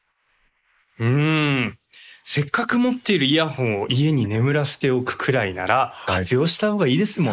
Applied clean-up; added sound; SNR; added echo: neural mask model Resemble Enhance denoiser.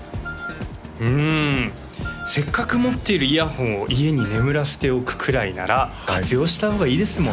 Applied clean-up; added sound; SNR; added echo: none; Wind instrument, woodwind instrument; 14 dB; none.